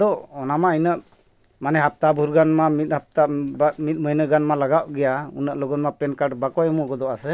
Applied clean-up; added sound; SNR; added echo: none; none; none; none.